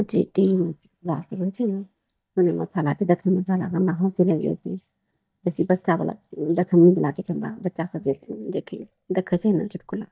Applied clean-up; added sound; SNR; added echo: neural mask model DeepFilterNet 3.